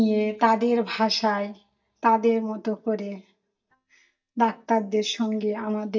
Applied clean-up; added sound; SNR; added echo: neural mask model DeepFilterNet 3.